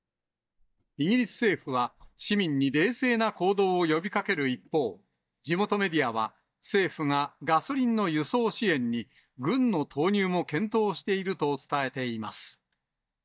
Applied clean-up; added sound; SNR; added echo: neural mask model DeepFilterNet 3.